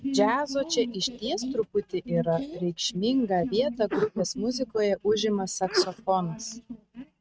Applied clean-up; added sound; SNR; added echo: neural mask model RNNoise.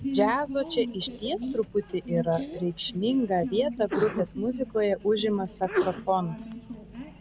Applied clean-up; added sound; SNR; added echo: none; Sneeze; 7 dB; none.